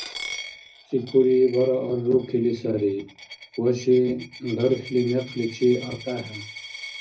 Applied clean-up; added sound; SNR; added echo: none; Coin (dropping); 16 dB; reverberation time 0.4 s.